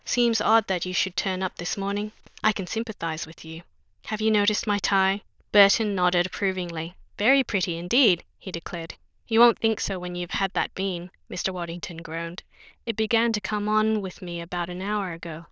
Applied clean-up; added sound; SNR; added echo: neural diffusion model UNIVERSE++.